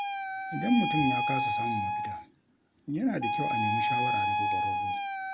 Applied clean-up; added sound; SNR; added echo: none; Wind instrument, woodwind instrument; -3 dB; none.